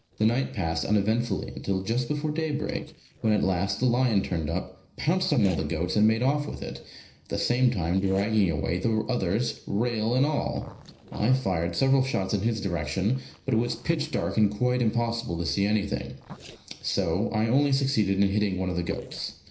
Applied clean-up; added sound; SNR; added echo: neural separator model SepFormer DNS4.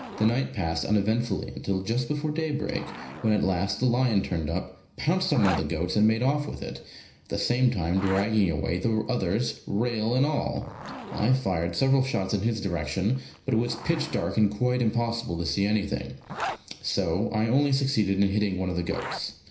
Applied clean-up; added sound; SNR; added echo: none; Zipper (clothing); 17 dB; reverberation time 0.5 s.